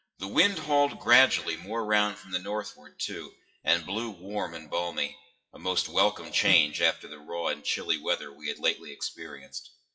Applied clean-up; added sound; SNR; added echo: classical method WPE with log-MMSE.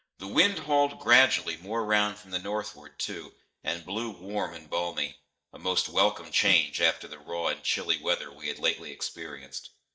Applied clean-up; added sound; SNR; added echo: neural mask model DeepFilterNet 3.